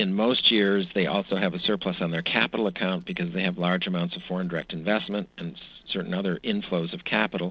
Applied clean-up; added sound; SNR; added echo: neural separator model SepFormer DNS4.